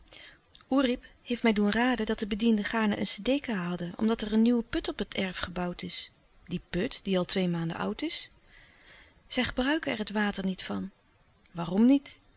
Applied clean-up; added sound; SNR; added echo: none; none; none; none.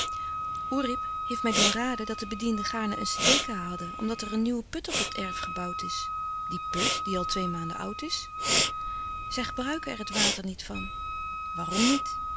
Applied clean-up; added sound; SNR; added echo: none; Respiratory sounds + Wind instrument, woodwind instrument; -2 dB; none.